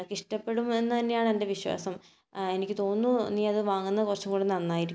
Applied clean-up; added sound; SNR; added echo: none; none; none; none.